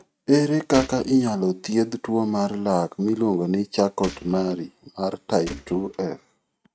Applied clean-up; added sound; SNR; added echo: neural mask model RNNoise.